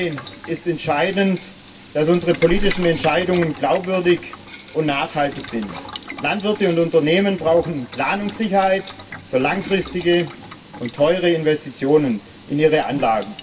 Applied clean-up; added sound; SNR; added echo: none; Boiling; 16 dB; reverberation time 0.2 s.